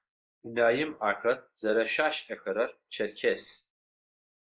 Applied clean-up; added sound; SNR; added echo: neural mask model Resemble Enhance denoiser.